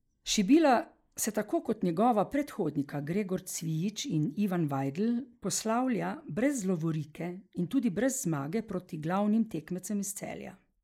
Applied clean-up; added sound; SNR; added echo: neural mask model Resemble Enhance denoiser.